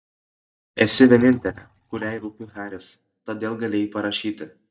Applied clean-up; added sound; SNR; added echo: neural mask model DeepFilterNet 3.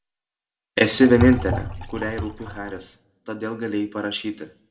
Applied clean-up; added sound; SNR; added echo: none; Liquid; 5 dB; reverberation time 0.4 s.